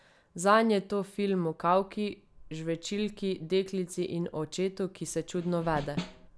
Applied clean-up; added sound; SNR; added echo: none; Snare drum; 10 dB; none.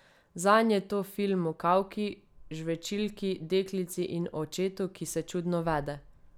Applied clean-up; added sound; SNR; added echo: none; none; none; none.